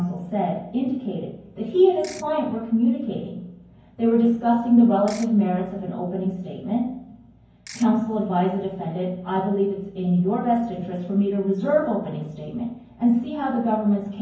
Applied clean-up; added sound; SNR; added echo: none; Ratchet, pawl / Percussion; 18 dB; reverberation time 0.9 s.